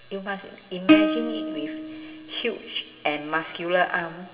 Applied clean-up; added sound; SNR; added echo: none; Plucked string instrument; -3 dB; reverberation time 1.7 s.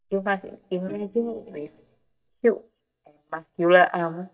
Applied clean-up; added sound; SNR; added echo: neural mask model DeepFilterNet 3.